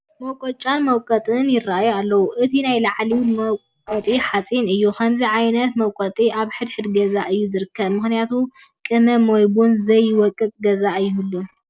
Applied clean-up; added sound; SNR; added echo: neural separator model SepFormer DNS4.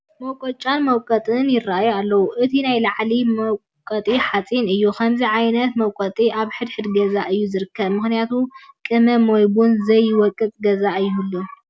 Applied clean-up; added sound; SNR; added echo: none; none; none; none.